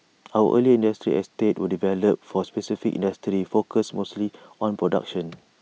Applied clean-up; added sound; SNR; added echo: none; none; none; none.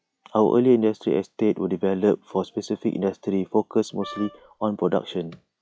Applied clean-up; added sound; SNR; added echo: classical method log-MMSE.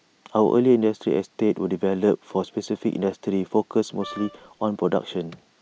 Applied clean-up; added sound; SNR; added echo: none; Wind instrument, woodwind instrument; 17 dB; none.